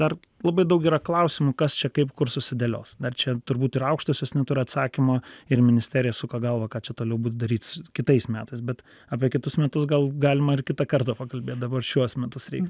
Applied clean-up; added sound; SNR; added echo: none; none; none; none.